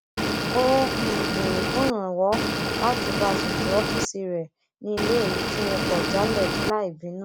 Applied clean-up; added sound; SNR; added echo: none; Motor vehicle (road) / Engine; -2 dB; none.